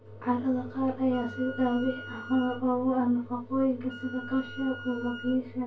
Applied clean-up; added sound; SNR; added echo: none; Wind instrument, woodwind instrument; 16 dB; reverberation time 0.2 s.